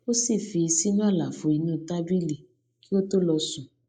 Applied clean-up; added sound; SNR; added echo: neural mask model Resemble Enhance denoiser.